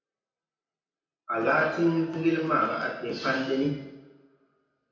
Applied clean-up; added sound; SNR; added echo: none; none; none; reverberation time 0.9 s.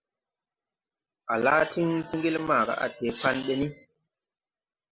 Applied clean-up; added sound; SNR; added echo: none; none; none; none.